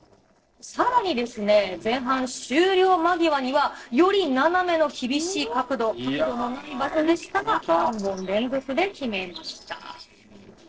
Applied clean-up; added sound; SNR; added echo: neural separator model SepFormer DNS4.